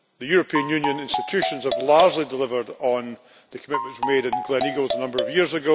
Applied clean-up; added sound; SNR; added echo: none; Marimba, xylophone; 5 dB; none.